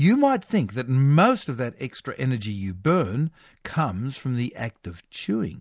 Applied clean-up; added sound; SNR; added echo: none; none; none; none.